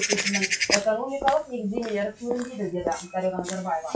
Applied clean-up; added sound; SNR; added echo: classical method WPE with log-MMSE.